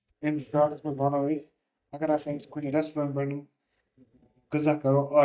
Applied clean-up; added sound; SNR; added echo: neural mask model DeepFilterNet 3.